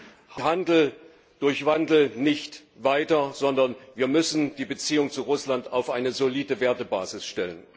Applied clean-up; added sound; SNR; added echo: none; none; none; none.